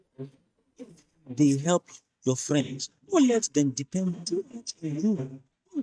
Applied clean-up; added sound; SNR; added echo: neural mask model DeepFilterNet 3.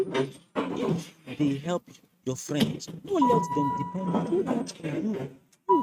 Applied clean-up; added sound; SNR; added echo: neural mask model RNNoise.